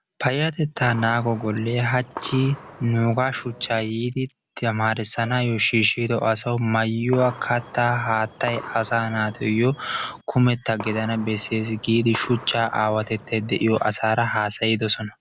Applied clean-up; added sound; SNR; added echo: none; Insect + Gunshot, gunfire; 17 dB; none.